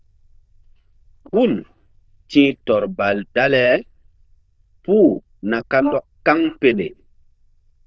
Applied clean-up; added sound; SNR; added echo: neural diffusion model UNIVERSE++.